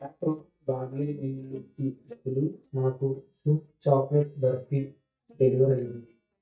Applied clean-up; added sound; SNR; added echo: neural mask model DeepFilterNet 3.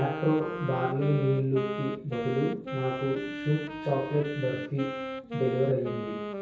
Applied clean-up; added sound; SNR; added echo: none; Wind instrument, woodwind instrument; 6 dB; reverberation time 0.6 s.